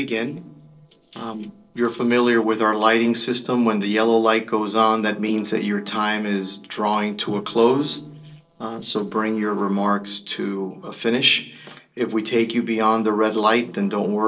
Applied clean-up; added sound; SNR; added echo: neural separator model SepFormer DNS4.